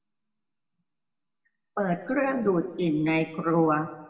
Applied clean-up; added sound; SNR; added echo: none; none; none; reverberation time 0.8 s.